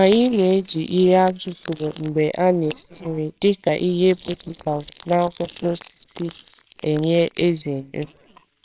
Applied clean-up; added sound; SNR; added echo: neural separator model SepFormer WHAMR!.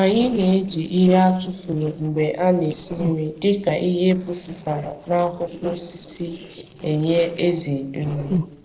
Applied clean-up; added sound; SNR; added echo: neural separator model SepFormer DNS4.